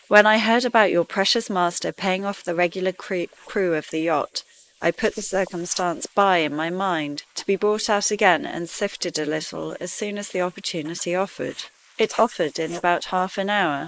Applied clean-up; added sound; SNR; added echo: neural mask model Resemble Enhance denoiser.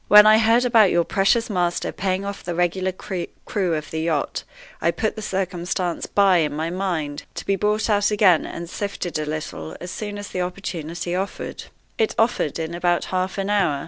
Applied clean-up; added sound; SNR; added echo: none; none; none; none.